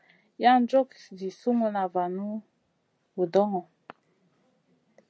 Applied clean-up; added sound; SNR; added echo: none; none; none; none.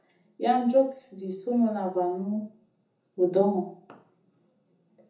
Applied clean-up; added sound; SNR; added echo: none; none; none; reverberation time 0.6 s.